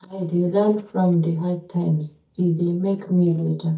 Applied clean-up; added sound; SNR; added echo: neural mask model DeepFilterNet 3.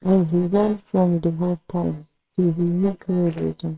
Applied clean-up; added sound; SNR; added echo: neural separator model SepFormer WHAMR!.